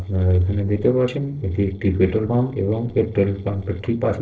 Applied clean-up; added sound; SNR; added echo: neural separator model SepFormer DNS4.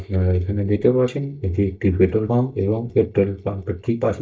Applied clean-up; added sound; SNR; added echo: neural mask model DeepFilterNet 3.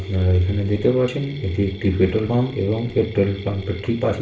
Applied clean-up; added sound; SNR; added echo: none; Mechanisms; 17 dB; reverberation time 0.4 s.